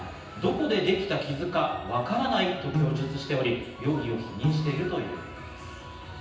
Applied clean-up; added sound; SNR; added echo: none; Piano; 1 dB; reverberation time 0.9 s.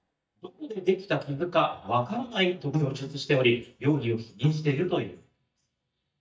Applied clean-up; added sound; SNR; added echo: neural mask model DeepFilterNet 3.